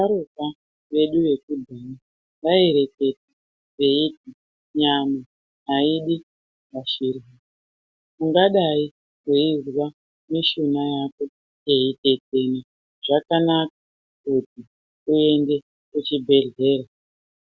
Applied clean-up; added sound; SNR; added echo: none; none; none; none.